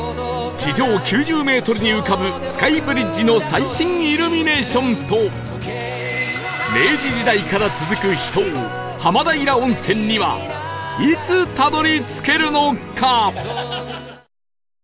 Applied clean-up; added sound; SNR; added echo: none; none; none; none.